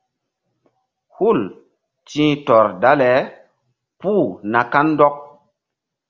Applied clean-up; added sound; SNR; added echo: none; none; none; none.